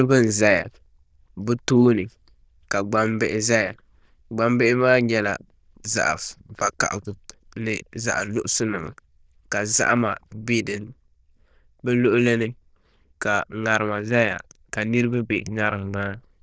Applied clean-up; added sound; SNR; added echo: neural diffusion model UNIVERSE++.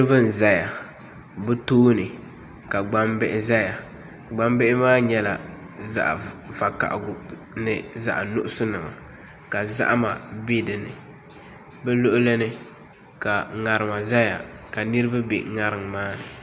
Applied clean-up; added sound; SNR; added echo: none; none; none; none.